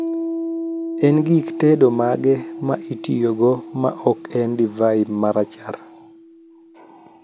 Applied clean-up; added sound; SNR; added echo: none; Piano; 10 dB; none.